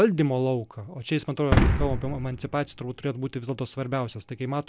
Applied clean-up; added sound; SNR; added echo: none; Boom; -2 dB; none.